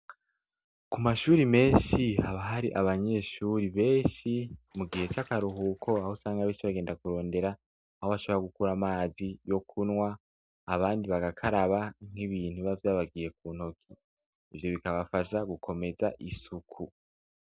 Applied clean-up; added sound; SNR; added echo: none; Bathtub (filling or washing) / Water / Splash, splatter; 19 dB; none.